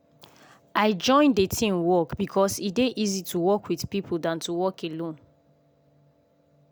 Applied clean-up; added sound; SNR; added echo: none; none; none; none.